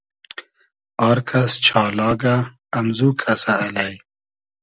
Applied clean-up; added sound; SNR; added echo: none; none; none; none.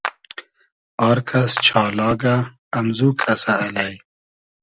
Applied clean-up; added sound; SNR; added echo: none; Clapping; 15 dB; none.